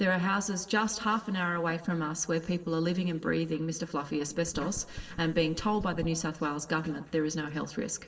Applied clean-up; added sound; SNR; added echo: neural separator model SepFormer DNS4.